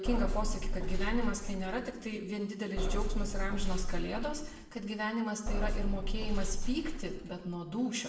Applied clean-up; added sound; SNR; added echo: none; Bus / Engine; -3 dB; reverberation time 0.7 s.